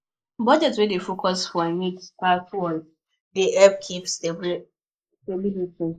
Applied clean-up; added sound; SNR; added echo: neural mask model Resemble Enhance denoiser.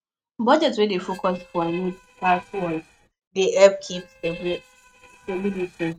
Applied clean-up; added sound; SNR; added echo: neural mask model RNNoise.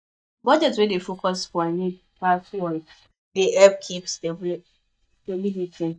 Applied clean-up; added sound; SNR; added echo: neural mask model DeepFilterNet 3.